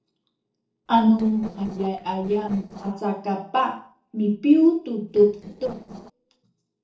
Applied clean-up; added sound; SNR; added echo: neural separator model SepFormer DNS4.